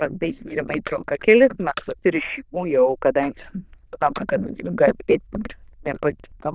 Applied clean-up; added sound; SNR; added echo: neural diffusion model UNIVERSE++.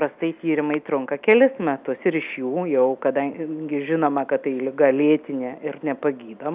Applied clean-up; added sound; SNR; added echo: none; none; none; none.